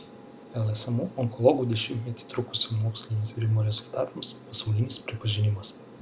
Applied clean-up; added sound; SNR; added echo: none; Aircraft; 19 dB; none.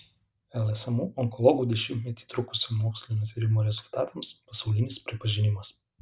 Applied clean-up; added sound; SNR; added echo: none; none; none; none.